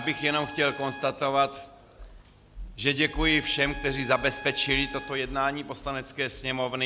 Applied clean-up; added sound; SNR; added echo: none; Trumpet; 16 dB; none.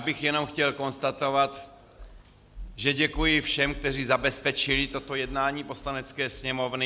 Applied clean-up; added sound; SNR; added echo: none; none; none; none.